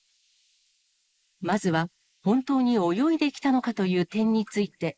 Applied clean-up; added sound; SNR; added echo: neural mask model Resemble Enhance denoiser.